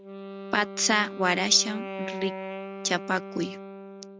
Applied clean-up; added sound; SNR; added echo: none; Wind instrument, woodwind instrument; 9 dB; none.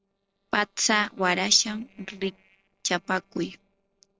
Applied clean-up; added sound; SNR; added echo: neural separator model SepFormer DNS4.